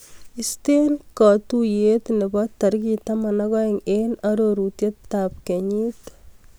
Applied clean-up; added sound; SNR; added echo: none; none; none; none.